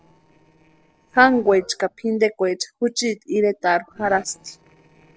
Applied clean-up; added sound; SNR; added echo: neural separator model SepFormer DNS4.